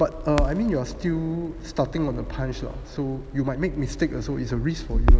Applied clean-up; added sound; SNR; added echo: none; Crackle; 1 dB; none.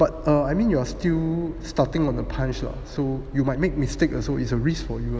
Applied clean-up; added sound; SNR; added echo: none; none; none; none.